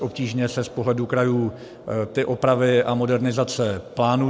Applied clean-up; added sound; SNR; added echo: none; none; none; none.